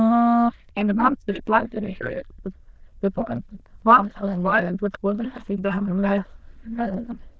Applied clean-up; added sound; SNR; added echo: neural diffusion model UNIVERSE++.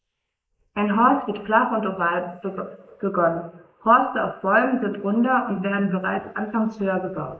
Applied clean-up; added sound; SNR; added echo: neural mask model Resemble Enhance denoiser.